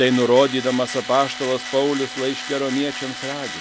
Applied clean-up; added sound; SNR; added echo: none; Tools; 11 dB; none.